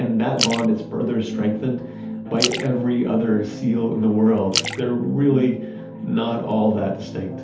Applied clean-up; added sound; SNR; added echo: none; Splash, splatter; 10 dB; reverberation time 0.6 s.